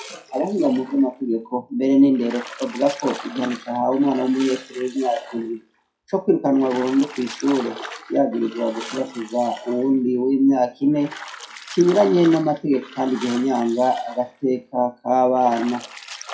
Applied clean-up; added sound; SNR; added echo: classical method WPE with log-MMSE.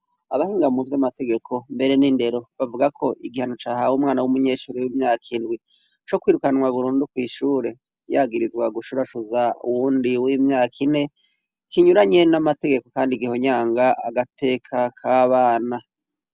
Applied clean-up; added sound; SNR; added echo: none; none; none; none.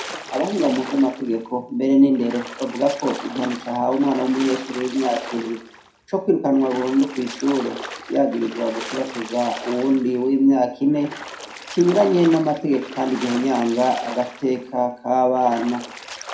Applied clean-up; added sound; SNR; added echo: none; Splash, splatter; 14 dB; reverberation time 0.4 s.